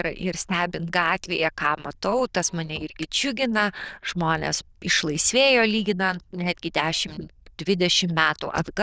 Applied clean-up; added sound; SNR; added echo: neural diffusion model UNIVERSE++.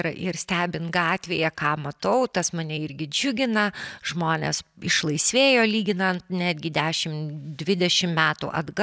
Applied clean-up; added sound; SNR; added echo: none; none; none; none.